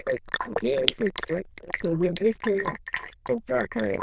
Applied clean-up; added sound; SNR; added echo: neural diffusion model UNIVERSE++.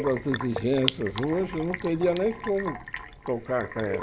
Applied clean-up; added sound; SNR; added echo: none; Sink (filling or washing); 8 dB; none.